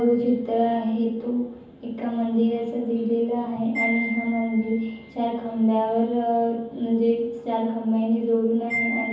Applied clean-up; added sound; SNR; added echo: none; Wind chime; 13 dB; reverberation time 0.9 s.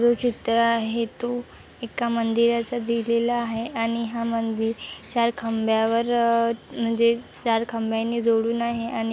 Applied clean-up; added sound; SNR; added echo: none; none; none; none.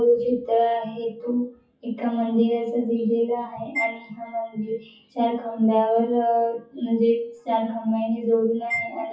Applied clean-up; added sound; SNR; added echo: classical method WPE with log-MMSE.